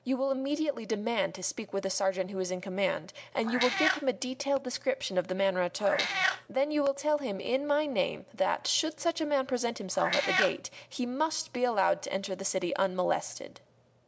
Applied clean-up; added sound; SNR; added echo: none; Meow; 1 dB; none.